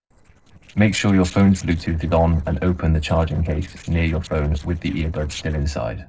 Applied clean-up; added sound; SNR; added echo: neural separator model SepFormer DNS4.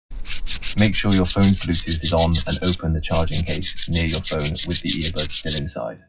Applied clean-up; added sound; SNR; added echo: classical method WPE with log-MMSE.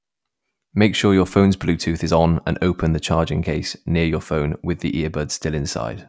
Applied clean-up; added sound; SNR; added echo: none; none; none; none.